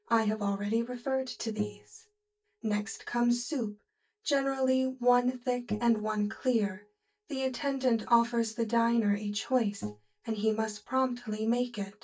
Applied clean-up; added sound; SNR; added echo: neural mask model DeepFilterNet 3.